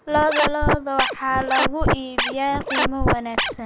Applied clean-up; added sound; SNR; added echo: none; Scratching (performance technique); -1 dB; none.